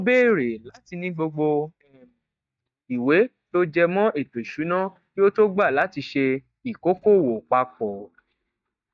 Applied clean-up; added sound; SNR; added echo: neural mask model DeepFilterNet 3.